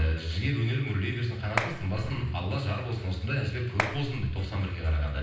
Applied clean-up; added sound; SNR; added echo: none; Clapping; 6 dB; reverberation time 0.9 s.